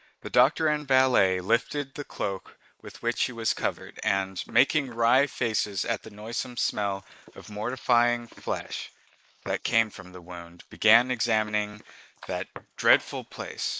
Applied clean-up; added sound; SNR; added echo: neural mask model Resemble Enhance denoiser.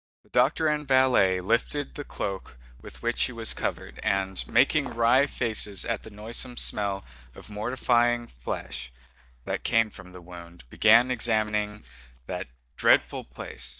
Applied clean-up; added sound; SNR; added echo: neural mask model DeepFilterNet 3.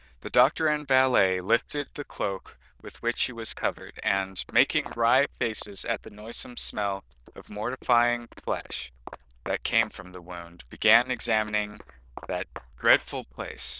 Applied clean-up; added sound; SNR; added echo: neural diffusion model UNIVERSE++.